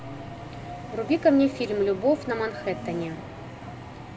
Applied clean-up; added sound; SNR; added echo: none; Subway, metro, underground; 13 dB; none.